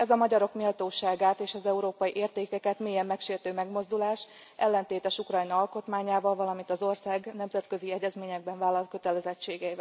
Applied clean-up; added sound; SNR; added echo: none; none; none; none.